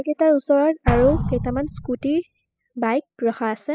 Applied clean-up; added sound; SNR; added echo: classical method spectral subtraction.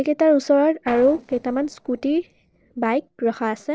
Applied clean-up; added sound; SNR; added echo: neural separator model SepFormer DNS4.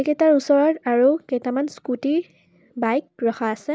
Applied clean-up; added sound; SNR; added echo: none; none; none; none.